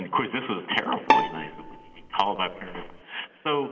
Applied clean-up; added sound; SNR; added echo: none; Bowed string instrument; -1 dB; reverberation time 2.5 s.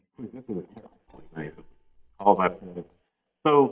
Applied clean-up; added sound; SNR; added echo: neural mask model DeepFilterNet 3.